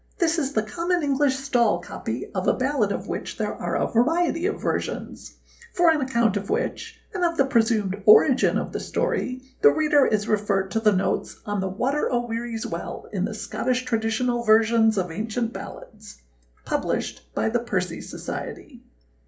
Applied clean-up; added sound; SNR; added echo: none; none; none; reverberation time 0.3 s.